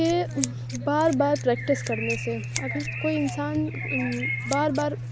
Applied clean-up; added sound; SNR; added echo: none; Bird + Scissors; 5 dB; none.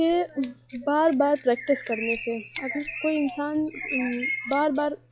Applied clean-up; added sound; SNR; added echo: classical method log-MMSE.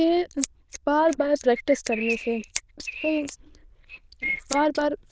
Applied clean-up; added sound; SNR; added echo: neural diffusion model UNIVERSE++.